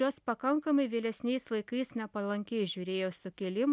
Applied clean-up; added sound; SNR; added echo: none; none; none; none.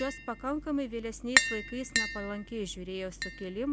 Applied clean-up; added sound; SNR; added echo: none; Tap; -1 dB; none.